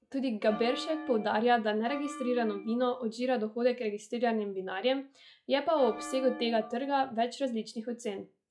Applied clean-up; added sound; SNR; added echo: classical method log-MMSE.